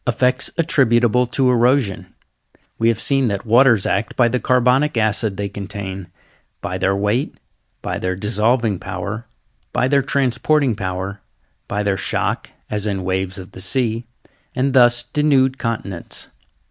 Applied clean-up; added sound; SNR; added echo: neural mask model Resemble Enhance denoiser.